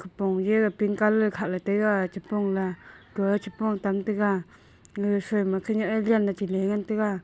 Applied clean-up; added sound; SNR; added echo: none; none; none; none.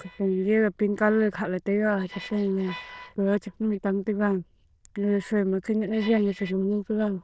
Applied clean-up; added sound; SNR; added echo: neural diffusion model UNIVERSE++.